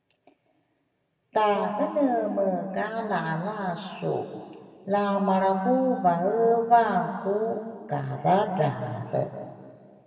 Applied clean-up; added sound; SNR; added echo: none; none; none; reverberation time 2.3 s.